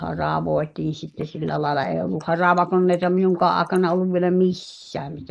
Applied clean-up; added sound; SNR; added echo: neural mask model Resemble Enhance denoiser.